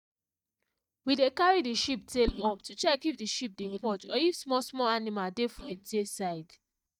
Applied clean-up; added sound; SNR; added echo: neural mask model DeepFilterNet 3.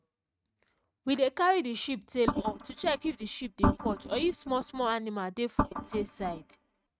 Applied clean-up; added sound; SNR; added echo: neural mask model RNNoise.